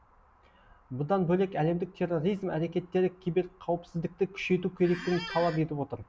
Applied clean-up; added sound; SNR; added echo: none; Squeak; 11 dB; none.